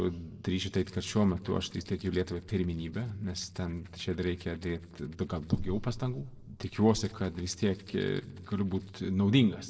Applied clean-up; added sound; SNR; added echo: neural separator model SepFormer DNS4.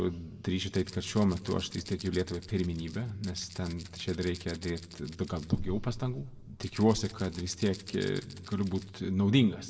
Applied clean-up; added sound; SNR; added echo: none; Rattle (instrument); 18 dB; reverberation time 0.8 s.